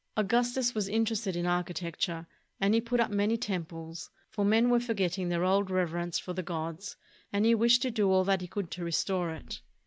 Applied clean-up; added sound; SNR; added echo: none; none; none; none.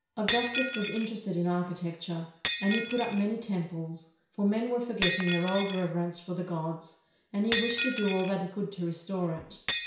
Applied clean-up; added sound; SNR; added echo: none; Shatter; 4 dB; reverberation time 0.6 s.